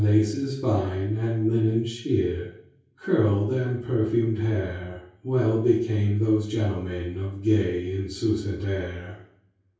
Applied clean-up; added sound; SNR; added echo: none; none; none; reverberation time 0.6 s.